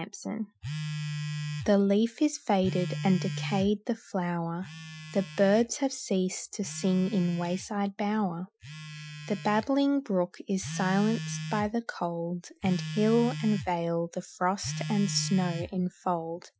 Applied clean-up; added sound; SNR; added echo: classical method Wiener filter.